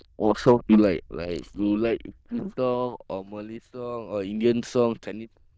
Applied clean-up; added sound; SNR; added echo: neural diffusion model UNIVERSE++.